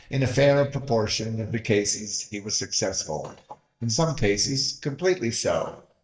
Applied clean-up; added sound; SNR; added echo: neural mask model DeepFilterNet 3.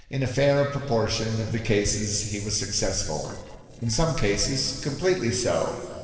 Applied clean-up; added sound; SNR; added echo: neural separator model SepFormer DNS4.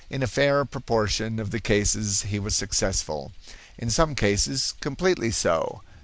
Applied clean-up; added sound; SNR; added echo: none; none; none; none.